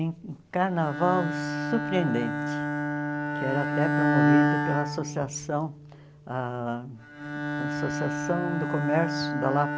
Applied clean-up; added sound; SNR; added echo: none; Bowed string instrument; -1 dB; none.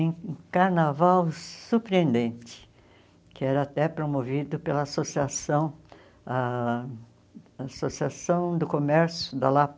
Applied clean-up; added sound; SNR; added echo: none; none; none; none.